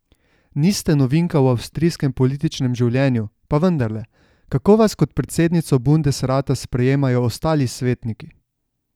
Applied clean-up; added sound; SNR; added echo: none; none; none; none.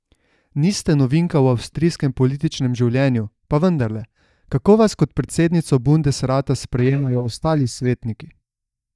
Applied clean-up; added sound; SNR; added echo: neural mask model DeepFilterNet 3.